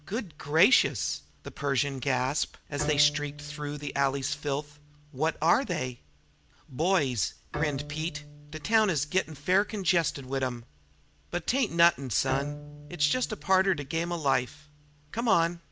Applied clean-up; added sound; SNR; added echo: none; Bowed string instrument; 15 dB; none.